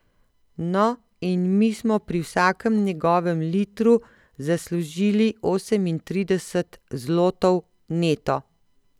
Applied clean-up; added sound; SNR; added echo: none; none; none; none.